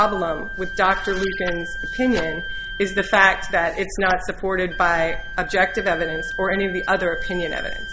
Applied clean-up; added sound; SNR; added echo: none; Wind instrument, woodwind instrument; 10 dB; none.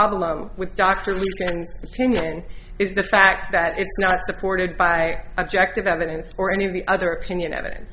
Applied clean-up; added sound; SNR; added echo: none; none; none; none.